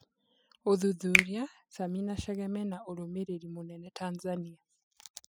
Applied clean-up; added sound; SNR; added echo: classical method spectral subtraction.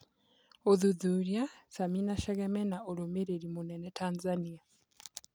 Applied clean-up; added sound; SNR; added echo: none; none; none; none.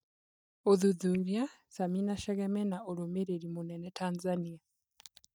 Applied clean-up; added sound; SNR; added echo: neural mask model DeepFilterNet 3.